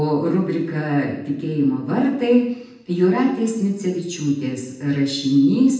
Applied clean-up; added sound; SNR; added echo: none; none; none; reverberation time 0.8 s.